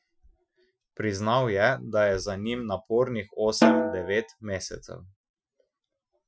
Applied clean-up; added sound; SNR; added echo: classical method Wiener filter.